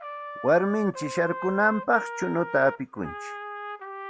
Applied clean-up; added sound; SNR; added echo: none; Trumpet; 10 dB; none.